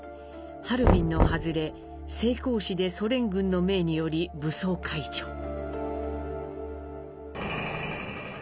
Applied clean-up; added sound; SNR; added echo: none; Knock; 0 dB; none.